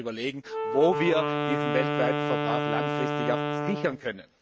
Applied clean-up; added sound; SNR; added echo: neural mask model RNNoise.